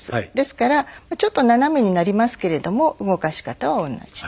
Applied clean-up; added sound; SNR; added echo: none; none; none; none.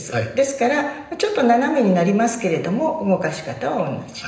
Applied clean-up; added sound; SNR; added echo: none; none; none; reverberation time 0.9 s.